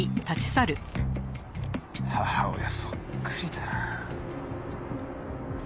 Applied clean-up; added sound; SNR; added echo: none; none; none; none.